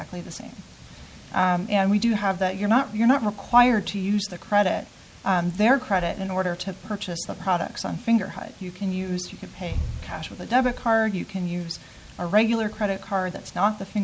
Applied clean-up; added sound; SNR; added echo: none; none; none; none.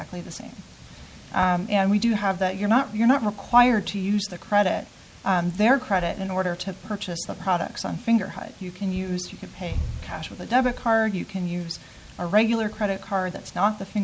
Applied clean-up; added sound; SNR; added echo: none; Bass drum; 20 dB; none.